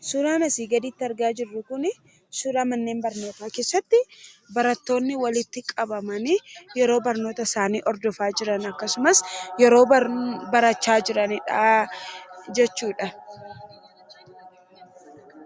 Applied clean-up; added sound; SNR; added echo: none; none; none; none.